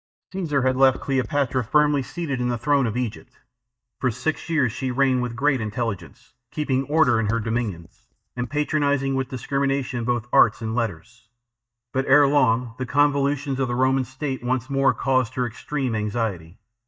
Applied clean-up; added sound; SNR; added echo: neural mask model DeepFilterNet 3.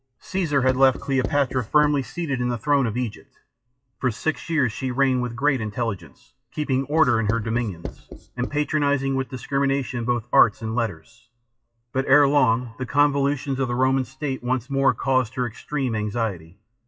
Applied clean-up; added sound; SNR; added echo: classical method WPE with log-MMSE.